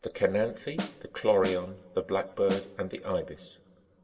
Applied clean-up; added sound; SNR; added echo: none; Snare drum; 8 dB; reverberation time 2.2 s.